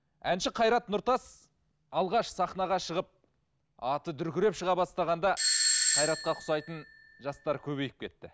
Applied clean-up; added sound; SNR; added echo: none; Doorbell; -1 dB; none.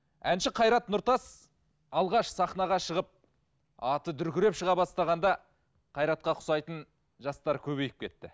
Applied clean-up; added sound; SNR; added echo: none; none; none; none.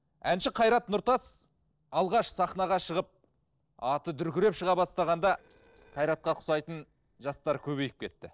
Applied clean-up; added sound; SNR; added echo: neural separator model SepFormer DNS4.